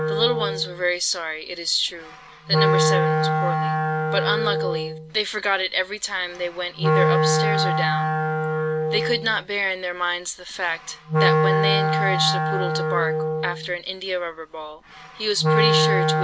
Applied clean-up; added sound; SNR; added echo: none; Wind instrument, woodwind instrument; -3 dB; none.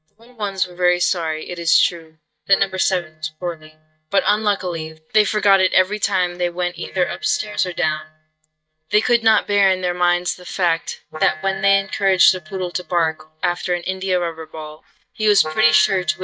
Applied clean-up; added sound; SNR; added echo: neural mask model DeepFilterNet 3.